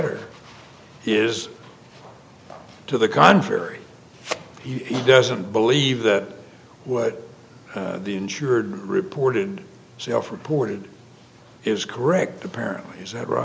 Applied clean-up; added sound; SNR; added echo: none; none; none; none.